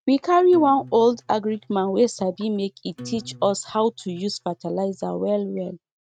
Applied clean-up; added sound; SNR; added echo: neural mask model RNNoise.